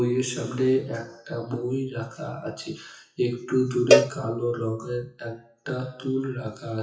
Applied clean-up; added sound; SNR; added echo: classical method WPE with log-MMSE.